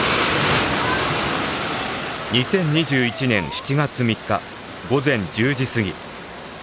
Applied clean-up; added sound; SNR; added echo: none; none; none; none.